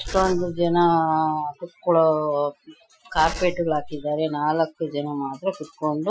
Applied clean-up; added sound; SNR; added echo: classical method Wiener filter.